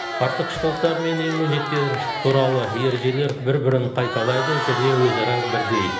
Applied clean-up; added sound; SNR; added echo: none; Crowd; 5 dB; reverberation time 1.1 s.